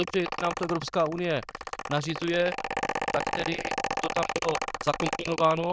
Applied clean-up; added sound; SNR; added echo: neural diffusion model UNIVERSE++.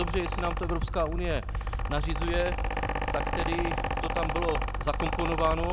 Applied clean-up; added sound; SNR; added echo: none; Mechanical fan; -2 dB; none.